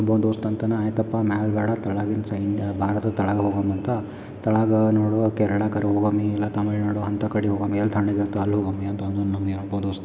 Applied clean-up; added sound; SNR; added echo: none; none; none; none.